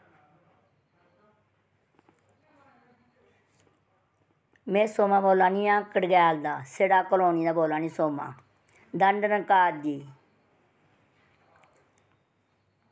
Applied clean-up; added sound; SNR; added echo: none; none; none; none.